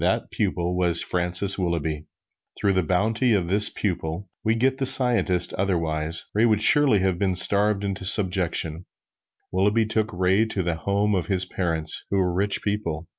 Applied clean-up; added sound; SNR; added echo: none; none; none; none.